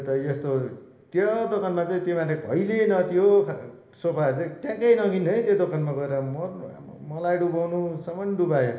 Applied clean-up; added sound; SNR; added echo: none; none; none; reverberation time 1.0 s.